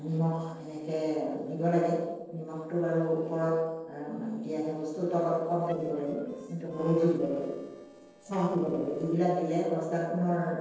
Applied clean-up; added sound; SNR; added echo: neural separator model SepFormer DNS4.